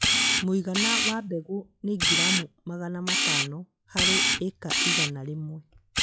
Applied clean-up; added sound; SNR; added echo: classical method log-MMSE.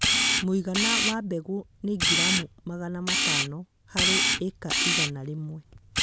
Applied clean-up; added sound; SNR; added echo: none; Camera; -5 dB; none.